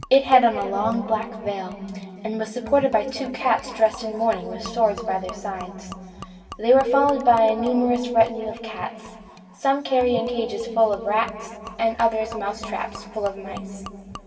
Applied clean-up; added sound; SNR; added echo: none; Gurgling / Liquid; 20 dB; reverberation time 2.5 s.